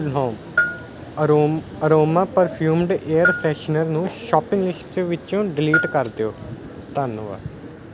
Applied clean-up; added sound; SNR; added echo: none; Bell; 8 dB; none.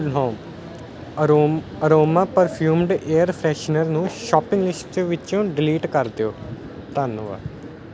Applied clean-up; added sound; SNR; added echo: none; none; none; none.